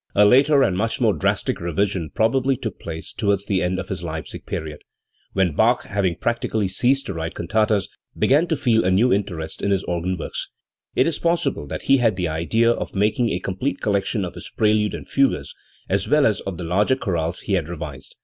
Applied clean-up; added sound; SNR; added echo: none; none; none; none.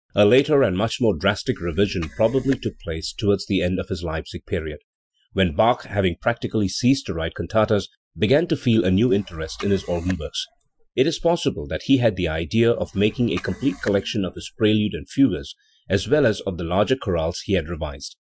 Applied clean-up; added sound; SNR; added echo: classical method Wiener filter.